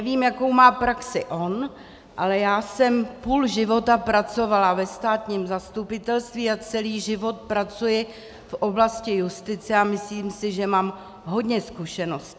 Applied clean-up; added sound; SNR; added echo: none; none; none; none.